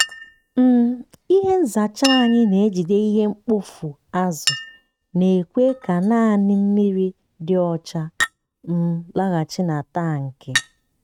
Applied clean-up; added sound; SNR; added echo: neural mask model RNNoise.